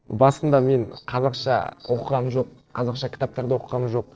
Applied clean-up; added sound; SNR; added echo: neural separator model SepFormer DNS4.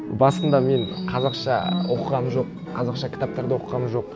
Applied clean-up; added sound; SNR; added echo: none; Bird; 16 dB; none.